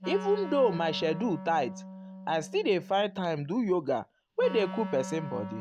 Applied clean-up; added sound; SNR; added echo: none; Wind instrument, woodwind instrument; 12 dB; none.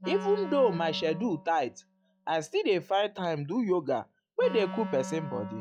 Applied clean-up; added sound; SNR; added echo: classical method log-MMSE.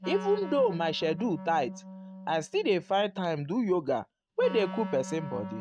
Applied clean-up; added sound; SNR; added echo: neural mask model RNNoise.